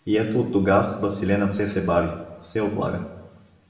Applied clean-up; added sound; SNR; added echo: none; none; none; reverberation time 0.9 s.